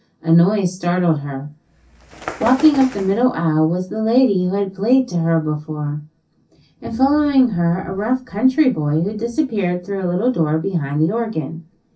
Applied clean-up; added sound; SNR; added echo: none; Bird; 14 dB; reverberation time 0.3 s.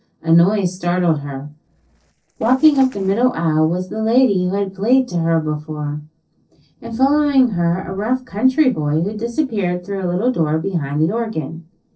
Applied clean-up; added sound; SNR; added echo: neural separator model SepFormer DNS4.